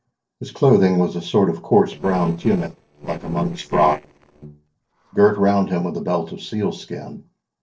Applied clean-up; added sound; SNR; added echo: neural separator model SepFormer DNS4.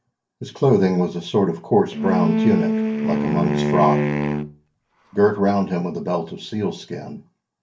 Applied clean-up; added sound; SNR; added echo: none; Wind instrument, woodwind instrument; 0 dB; reverberation time 0.2 s.